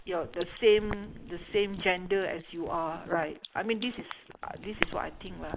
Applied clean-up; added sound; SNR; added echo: neural mask model Resemble Enhance denoiser.